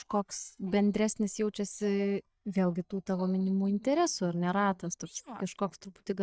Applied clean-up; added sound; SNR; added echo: neural mask model DeepFilterNet 3.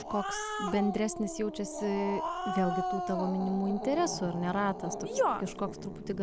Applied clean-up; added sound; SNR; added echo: none; Growling; 5 dB; none.